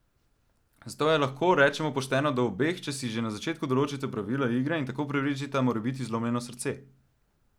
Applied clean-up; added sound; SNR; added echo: none; none; none; none.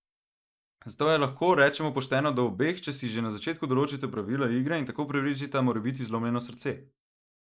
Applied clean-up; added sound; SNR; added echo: neural mask model Resemble Enhance denoiser.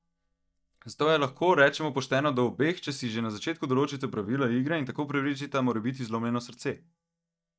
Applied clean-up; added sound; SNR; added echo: neural mask model DeepFilterNet 3.